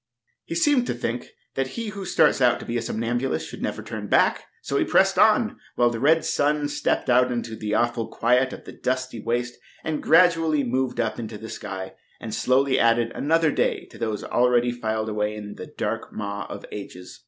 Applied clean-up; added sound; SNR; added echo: none; none; none; none.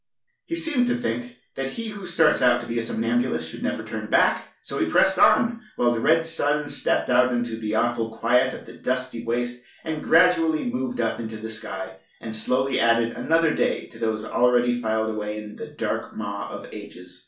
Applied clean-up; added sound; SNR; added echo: none; none; none; reverberation time 0.3 s.